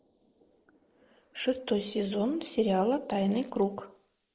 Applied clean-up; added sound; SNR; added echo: neural mask model Resemble Enhance denoiser.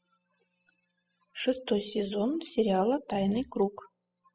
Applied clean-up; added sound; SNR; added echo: classical method spectral subtraction.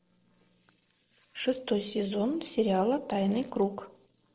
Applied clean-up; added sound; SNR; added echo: neural separator model SepFormer DNS4.